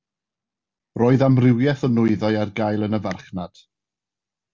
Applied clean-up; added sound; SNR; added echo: none; none; none; none.